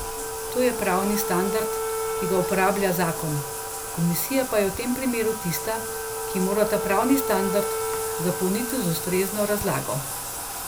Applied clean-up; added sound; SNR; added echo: none; Wind instrument, woodwind instrument + Bathtub (filling or washing); 4 dB; none.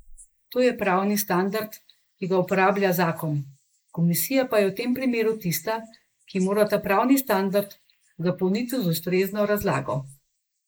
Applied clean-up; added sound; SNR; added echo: neural mask model Resemble Enhance denoiser.